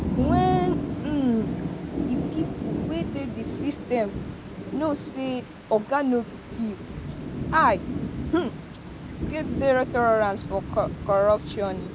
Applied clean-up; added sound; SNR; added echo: none; Thunder / Rain; 4 dB; none.